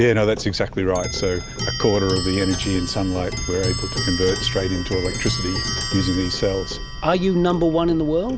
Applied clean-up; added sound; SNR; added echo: none; Clock; 6 dB; none.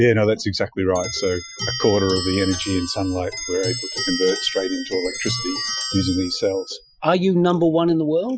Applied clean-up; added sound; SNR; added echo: classical method Wiener filter.